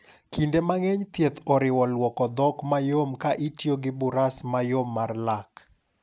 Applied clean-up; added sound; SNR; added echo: none; none; none; none.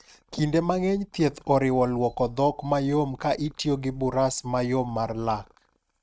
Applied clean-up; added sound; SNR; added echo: neural mask model RNNoise.